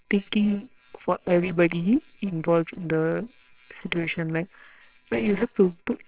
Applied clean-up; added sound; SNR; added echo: neural separator model SepFormer WHAMR!.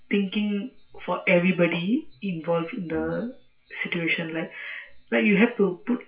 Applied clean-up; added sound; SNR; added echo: classical method WPE with log-MMSE.